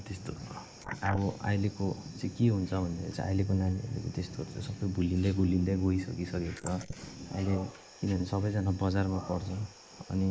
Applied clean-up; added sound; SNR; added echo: neural mask model Resemble Enhance denoiser.